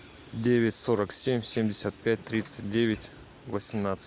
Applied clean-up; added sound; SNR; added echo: none; none; none; none.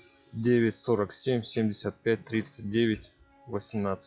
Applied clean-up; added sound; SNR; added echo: classical method log-MMSE.